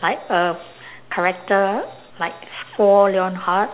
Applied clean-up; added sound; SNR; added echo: none; none; none; none.